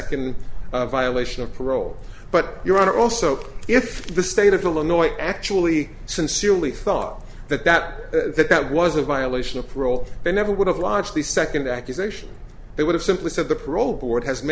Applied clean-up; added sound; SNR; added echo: none; none; none; none.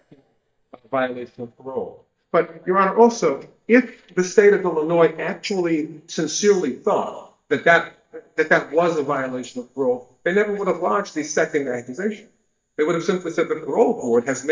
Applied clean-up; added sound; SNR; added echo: neural mask model DeepFilterNet 3.